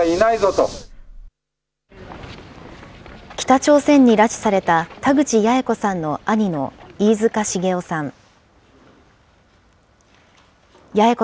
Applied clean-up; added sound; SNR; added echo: none; none; none; none.